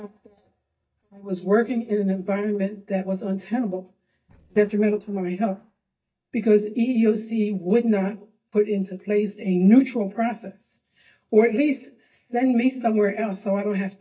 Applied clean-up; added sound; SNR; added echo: neural mask model DeepFilterNet 3.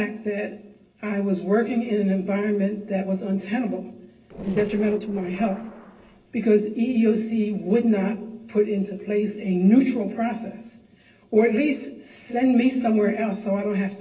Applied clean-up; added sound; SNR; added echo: neural separator model SepFormer DNS4.